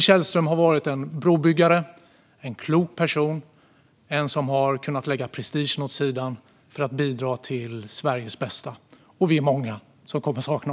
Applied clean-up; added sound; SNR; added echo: none; none; none; none.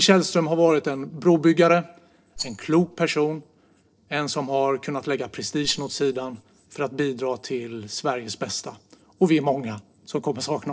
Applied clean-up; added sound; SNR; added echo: neural separator model SepFormer DNS4.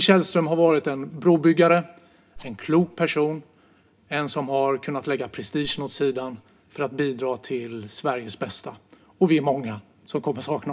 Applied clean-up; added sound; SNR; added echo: none; Rattle; 14 dB; reverberation time 0.3 s.